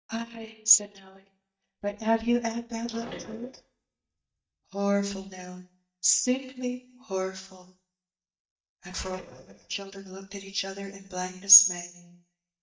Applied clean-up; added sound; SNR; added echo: neural mask model DeepFilterNet 3.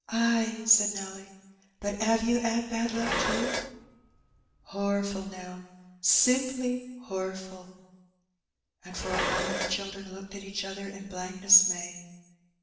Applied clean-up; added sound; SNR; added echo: none; Dishes, pots, and pans; 3 dB; reverberation time 1.1 s.